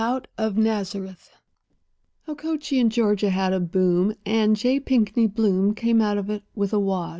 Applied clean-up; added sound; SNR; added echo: none; none; none; none.